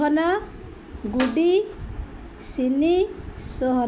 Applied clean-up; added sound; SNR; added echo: none; Snare drum; 16 dB; none.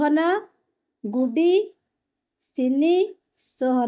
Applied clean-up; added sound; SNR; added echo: neural mask model DeepFilterNet 3.